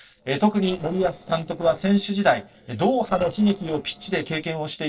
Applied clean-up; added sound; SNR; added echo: neural separator model SepFormer DNS4.